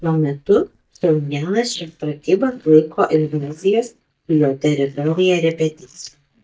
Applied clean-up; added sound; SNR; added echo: neural mask model DeepFilterNet 3.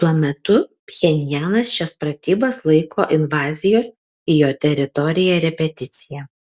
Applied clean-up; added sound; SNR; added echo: none; none; none; none.